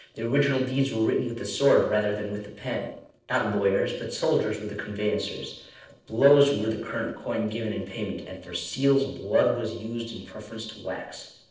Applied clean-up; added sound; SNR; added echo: neural separator model SepFormer DNS4.